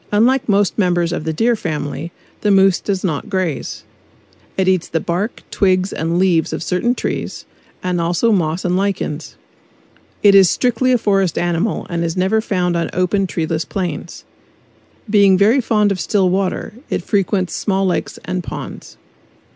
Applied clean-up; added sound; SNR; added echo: none; none; none; none.